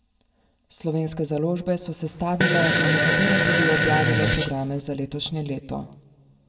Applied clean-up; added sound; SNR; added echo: none; Fart; -4 dB; reverberation time 0.8 s.